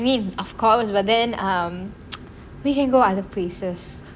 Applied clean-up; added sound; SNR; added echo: none; none; none; none.